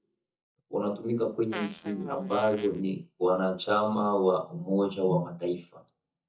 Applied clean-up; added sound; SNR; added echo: neural mask model DeepFilterNet 3.